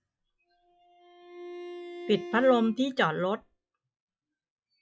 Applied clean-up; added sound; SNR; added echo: classical method log-MMSE.